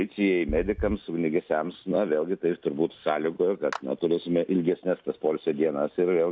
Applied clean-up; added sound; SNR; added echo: none; Clapping; 17 dB; none.